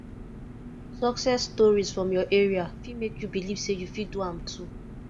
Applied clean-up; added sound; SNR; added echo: none; Engine; 13 dB; none.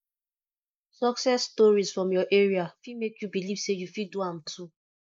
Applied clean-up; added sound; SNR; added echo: neural mask model Resemble Enhance denoiser.